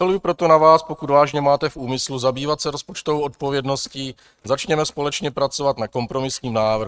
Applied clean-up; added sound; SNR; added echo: neural mask model RNNoise.